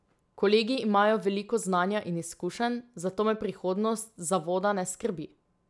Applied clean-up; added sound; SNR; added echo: none; none; none; none.